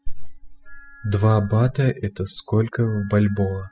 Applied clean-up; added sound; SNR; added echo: classical method spectral subtraction.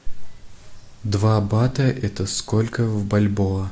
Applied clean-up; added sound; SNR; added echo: none; none; none; none.